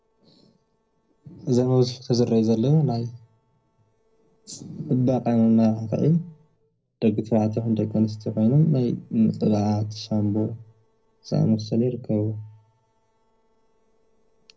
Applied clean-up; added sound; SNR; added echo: neural separator model SepFormer DNS4.